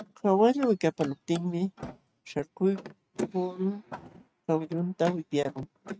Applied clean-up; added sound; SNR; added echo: neural mask model RNNoise.